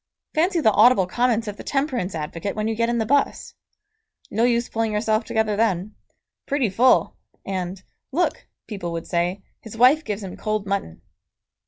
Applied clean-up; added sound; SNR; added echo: none; none; none; none.